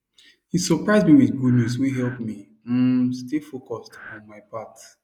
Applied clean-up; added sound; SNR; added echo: neural mask model Resemble Enhance denoiser.